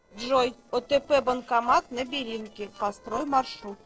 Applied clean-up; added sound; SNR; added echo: neural separator model SepFormer DNS4.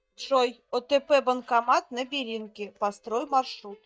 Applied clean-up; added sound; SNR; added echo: neural mask model DeepFilterNet 3.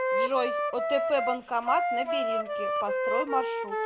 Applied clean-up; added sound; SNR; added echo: none; Wind instrument, woodwind instrument; -2 dB; none.